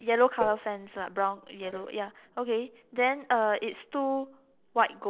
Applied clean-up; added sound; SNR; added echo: neural separator model SepFormer DNS4.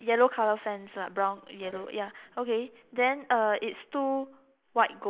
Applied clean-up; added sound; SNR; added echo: neural mask model Resemble Enhance denoiser.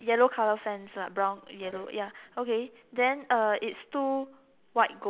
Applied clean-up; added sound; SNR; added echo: none; none; none; none.